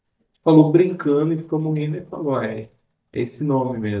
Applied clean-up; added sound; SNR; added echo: neural mask model DeepFilterNet 3.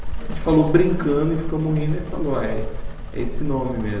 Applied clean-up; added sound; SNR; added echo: none; Rain; 2 dB; reverberation time 1.0 s.